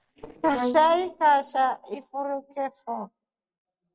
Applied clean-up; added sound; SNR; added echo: neural separator model SepFormer DNS4.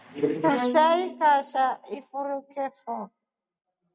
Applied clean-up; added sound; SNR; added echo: none; Bowed string instrument; 9 dB; none.